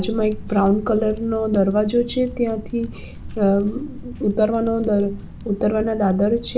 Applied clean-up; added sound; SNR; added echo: none; Typing; 13 dB; none.